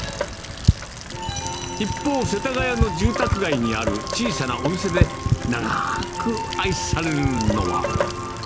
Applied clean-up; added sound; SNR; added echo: none; Rain; 1 dB; none.